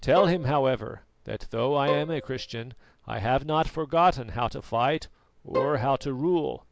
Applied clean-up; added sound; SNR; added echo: none; Bowed string instrument; 7 dB; none.